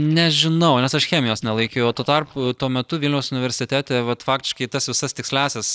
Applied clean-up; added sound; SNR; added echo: neural separator model SepFormer DNS4.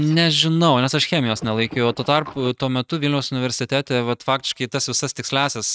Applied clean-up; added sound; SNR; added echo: neural mask model RNNoise.